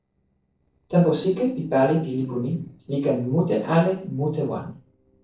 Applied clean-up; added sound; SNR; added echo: neural separator model SepFormer DNS4.